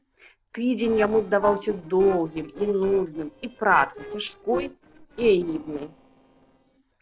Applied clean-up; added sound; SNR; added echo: neural separator model SepFormer DNS4.